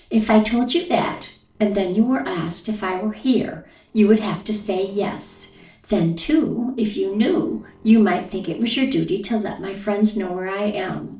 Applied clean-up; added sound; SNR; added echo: neural separator model SepFormer DNS4.